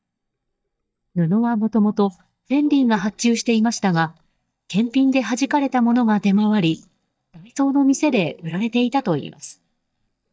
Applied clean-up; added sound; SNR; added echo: neural mask model DeepFilterNet 3.